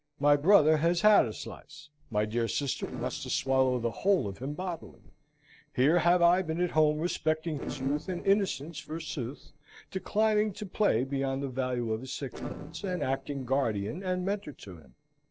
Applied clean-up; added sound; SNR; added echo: neural separator model SepFormer DNS4.